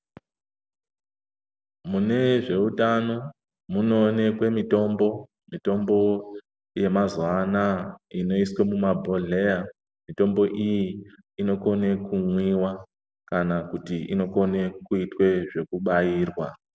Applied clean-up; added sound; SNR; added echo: none; none; none; none.